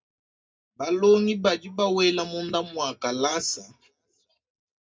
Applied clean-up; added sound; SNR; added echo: neural mask model DeepFilterNet 3.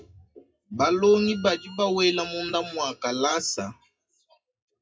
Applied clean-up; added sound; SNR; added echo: classical method WPE with log-MMSE.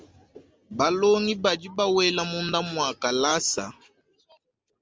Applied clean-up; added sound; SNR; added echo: none; none; none; none.